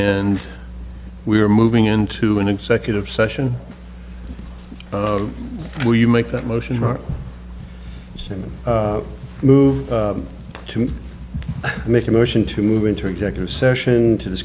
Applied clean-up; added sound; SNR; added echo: none; none; none; none.